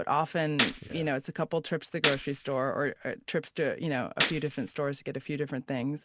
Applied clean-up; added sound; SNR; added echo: none; Gunshot, gunfire; 4 dB; none.